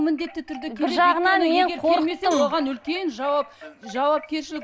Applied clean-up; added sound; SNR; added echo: none; Wind chime + Cowbell; 18 dB; none.